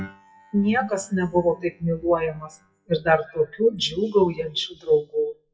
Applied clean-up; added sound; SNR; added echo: classical method WPE with log-MMSE.